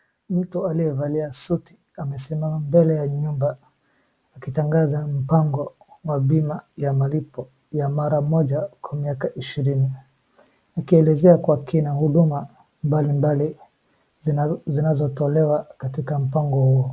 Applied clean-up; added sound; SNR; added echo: none; none; none; none.